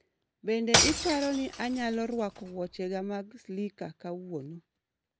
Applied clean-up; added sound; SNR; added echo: none; Shatter / Crushing; -2 dB; none.